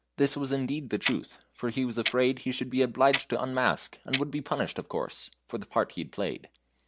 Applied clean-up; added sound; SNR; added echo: none; Clock; 5 dB; none.